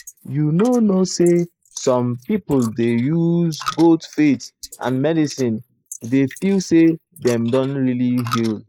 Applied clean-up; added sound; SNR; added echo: neural mask model Resemble Enhance denoiser.